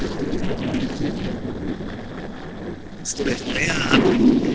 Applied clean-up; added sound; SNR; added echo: neural separator model SepFormer DNS4.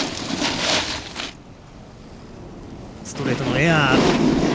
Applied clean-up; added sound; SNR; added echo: none; none; none; none.